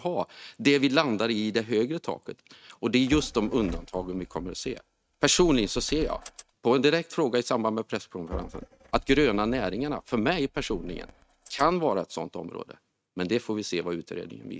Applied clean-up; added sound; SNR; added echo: neural mask model RNNoise.